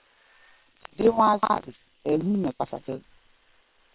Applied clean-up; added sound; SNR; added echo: neural separator model SepFormer WHAM!.